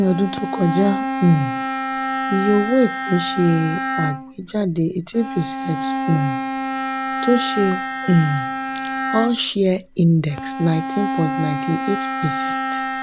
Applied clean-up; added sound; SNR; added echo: none; Bowed string instrument; 5 dB; none.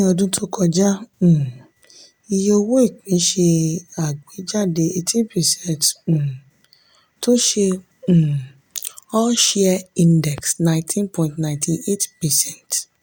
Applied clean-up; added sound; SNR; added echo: none; none; none; none.